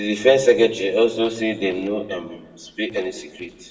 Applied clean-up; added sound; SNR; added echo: neural separator model SepFormer DNS4.